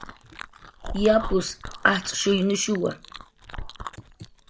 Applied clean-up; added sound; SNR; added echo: none; Chewing, mastication; 11 dB; none.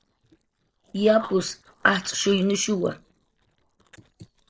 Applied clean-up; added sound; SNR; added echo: neural separator model SepFormer DNS4.